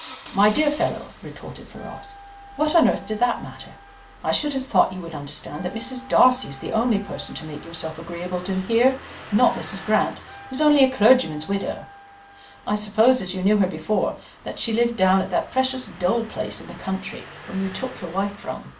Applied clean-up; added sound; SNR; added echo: none; Engine starting + Wind instrument, woodwind instrument; 19 dB; none.